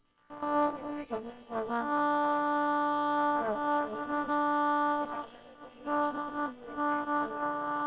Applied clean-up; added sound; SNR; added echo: neural separator model SepFormer WHAMR!.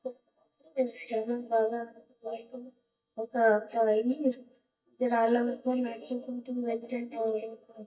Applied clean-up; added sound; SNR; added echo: neural mask model DeepFilterNet 3.